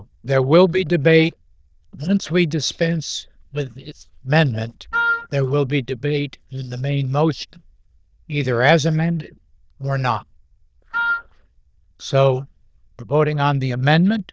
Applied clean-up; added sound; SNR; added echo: neural diffusion model UNIVERSE++.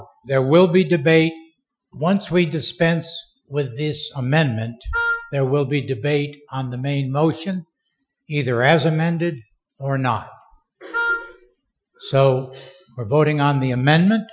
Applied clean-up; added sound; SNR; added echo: classical method Wiener filter.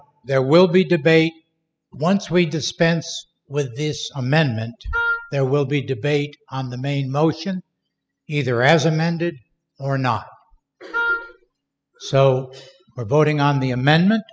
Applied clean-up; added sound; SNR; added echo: classical method spectral subtraction.